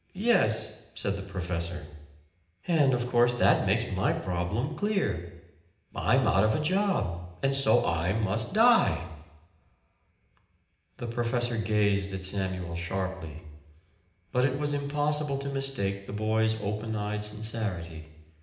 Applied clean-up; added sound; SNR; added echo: none; none; none; reverberation time 0.8 s.